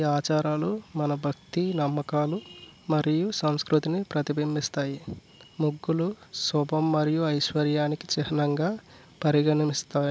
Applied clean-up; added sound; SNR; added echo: none; none; none; none.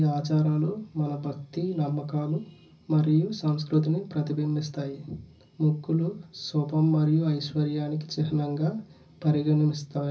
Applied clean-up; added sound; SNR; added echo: none; none; none; reverberation time 0.4 s.